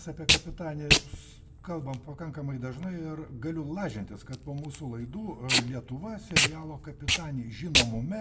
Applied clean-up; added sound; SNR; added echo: none; Packing tape, duct tape; -4 dB; reverberation time 0.6 s.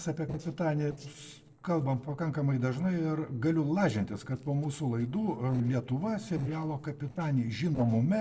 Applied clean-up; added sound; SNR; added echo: neural separator model SepFormer DNS4.